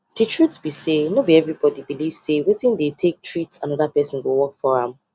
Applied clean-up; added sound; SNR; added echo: none; none; none; none.